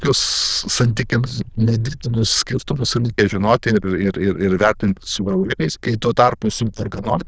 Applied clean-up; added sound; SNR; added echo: neural diffusion model UNIVERSE++.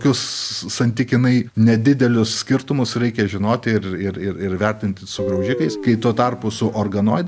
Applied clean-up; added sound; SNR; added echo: none; Guitar; 9 dB; none.